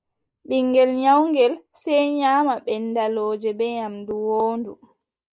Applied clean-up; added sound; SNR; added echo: neural mask model Resemble Enhance denoiser.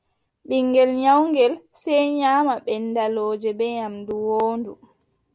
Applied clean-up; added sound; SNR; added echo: none; none; none; none.